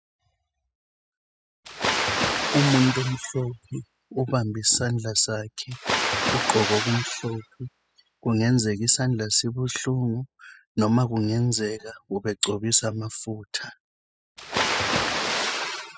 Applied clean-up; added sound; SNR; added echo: classical method spectral subtraction.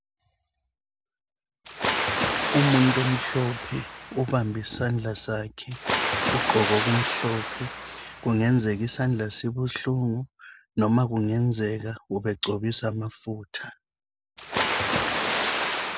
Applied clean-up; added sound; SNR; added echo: none; Water; 4 dB; none.